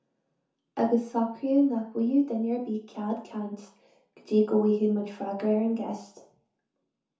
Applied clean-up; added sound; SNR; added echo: none; none; none; reverberation time 0.7 s.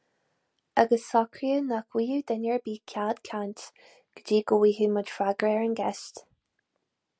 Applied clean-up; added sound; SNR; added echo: none; none; none; none.